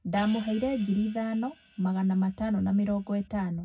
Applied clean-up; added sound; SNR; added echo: none; Hi-hat; 19 dB; reverberation time 0.4 s.